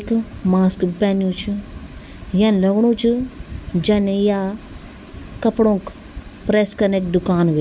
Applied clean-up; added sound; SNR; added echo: none; none; none; none.